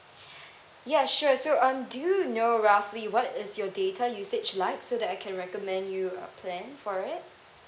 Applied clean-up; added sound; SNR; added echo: none; none; none; none.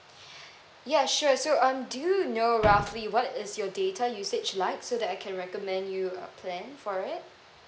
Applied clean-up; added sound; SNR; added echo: none; Slam; 4 dB; none.